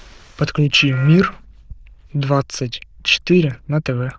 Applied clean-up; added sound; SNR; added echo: neural diffusion model UNIVERSE++.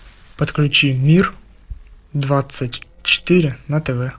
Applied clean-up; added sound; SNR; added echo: neural separator model SepFormer DNS4.